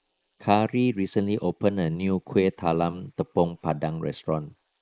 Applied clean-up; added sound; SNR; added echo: neural mask model Resemble Enhance denoiser.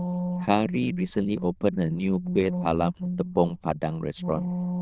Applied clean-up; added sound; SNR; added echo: neural diffusion model UNIVERSE++.